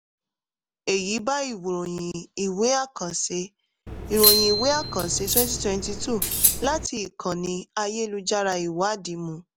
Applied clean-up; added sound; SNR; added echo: none; Bicycle bell + Cutlery, silverware; -2 dB; none.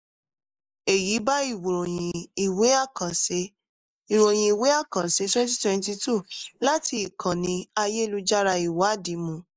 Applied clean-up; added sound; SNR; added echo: neural mask model Resemble Enhance denoiser.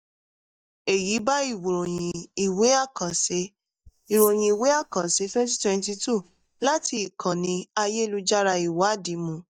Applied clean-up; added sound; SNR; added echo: neural mask model DeepFilterNet 3.